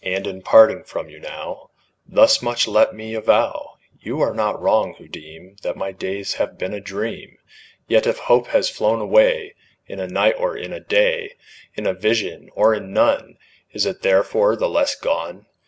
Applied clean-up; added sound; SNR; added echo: none; none; none; none.